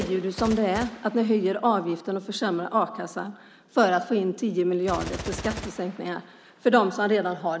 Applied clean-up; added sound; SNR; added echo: none; Gunshot, gunfire; 16 dB; none.